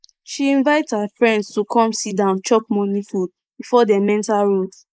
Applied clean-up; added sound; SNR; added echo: neural mask model Resemble Enhance denoiser.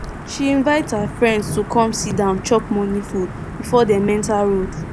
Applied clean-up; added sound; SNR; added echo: none; Thunder / Wind / Rain; 10 dB; none.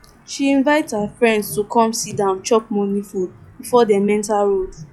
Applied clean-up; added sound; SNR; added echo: classical method log-MMSE.